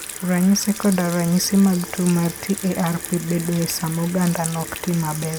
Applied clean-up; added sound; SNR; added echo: none; Sink (filling or washing) / Water tap, faucet; 12 dB; none.